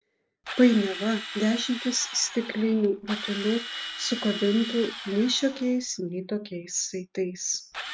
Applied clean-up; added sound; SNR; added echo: none; Drill; 12 dB; none.